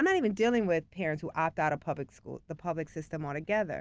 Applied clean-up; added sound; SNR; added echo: none; none; none; none.